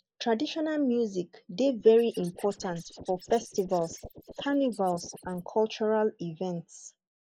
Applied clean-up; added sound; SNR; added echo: neural mask model Resemble Enhance denoiser.